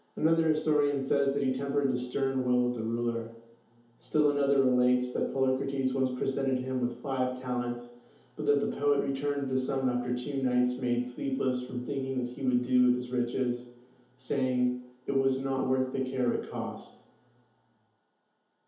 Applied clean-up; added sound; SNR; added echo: none; none; none; reverberation time 0.8 s.